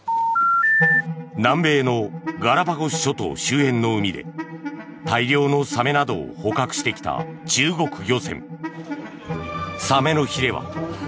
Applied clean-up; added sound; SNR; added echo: none; Telephone; -4 dB; none.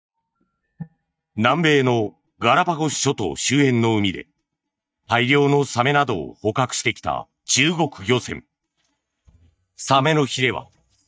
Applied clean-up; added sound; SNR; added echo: neural mask model DeepFilterNet 3.